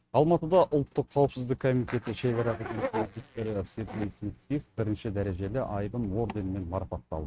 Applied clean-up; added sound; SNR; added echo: neural mask model RNNoise.